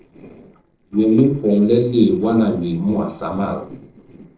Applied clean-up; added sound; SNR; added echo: neural separator model SepFormer DNS4.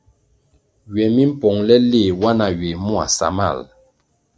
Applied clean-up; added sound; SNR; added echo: none; none; none; none.